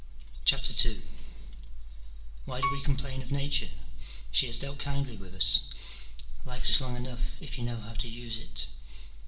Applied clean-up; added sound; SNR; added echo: none; Piano; 13 dB; reverberation time 2.0 s.